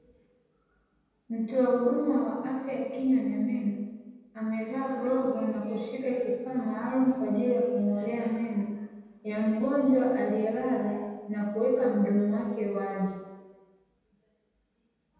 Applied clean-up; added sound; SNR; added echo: none; none; none; reverberation time 1.1 s.